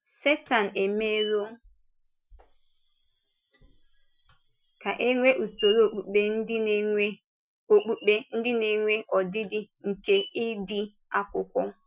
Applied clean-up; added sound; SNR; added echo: classical method Wiener filter.